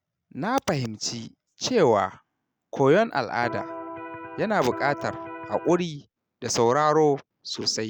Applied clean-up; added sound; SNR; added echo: none; Electric guitar; 11 dB; none.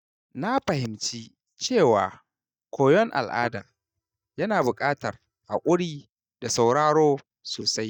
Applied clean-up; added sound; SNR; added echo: neural mask model DeepFilterNet 3.